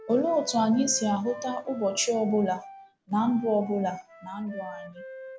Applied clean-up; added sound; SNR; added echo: none; Wind instrument, woodwind instrument; 16 dB; none.